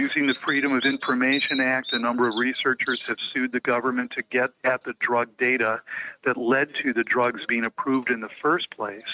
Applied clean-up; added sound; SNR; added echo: neural mask model RNNoise.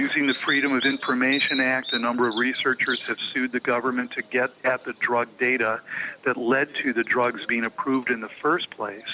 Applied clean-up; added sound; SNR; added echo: none; Bird vocalization, bird call, bird song; 14 dB; none.